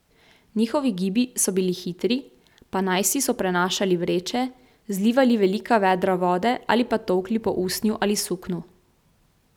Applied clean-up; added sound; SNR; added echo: none; none; none; none.